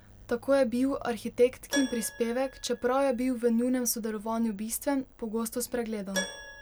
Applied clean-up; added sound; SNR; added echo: none; Keyboard (musical); 14 dB; none.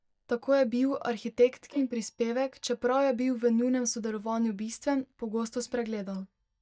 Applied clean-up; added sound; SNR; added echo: neural mask model DeepFilterNet 3.